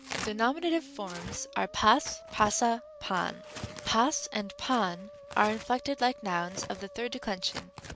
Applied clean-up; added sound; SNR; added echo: none; Musical instrument + Tearing; 13 dB; none.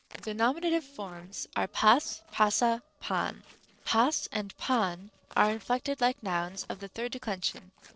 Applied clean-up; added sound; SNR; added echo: neural separator model SepFormer DNS4.